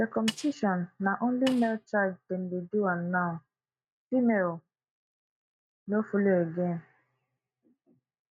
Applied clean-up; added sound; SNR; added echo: neural mask model RNNoise.